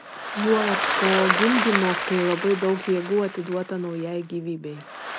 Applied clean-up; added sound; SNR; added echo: none; Applause; 3 dB; none.